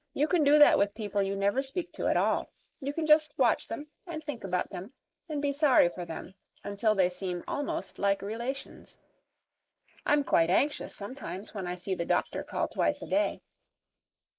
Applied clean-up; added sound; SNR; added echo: neural mask model Resemble Enhance denoiser.